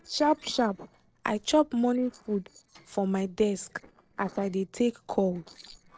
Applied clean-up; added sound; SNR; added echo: neural separator model SepFormer DNS4.